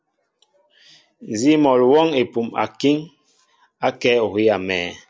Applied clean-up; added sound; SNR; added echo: none; none; none; none.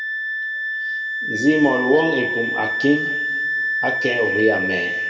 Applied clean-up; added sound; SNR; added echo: none; Wind instrument, woodwind instrument; 1 dB; reverberation time 1.8 s.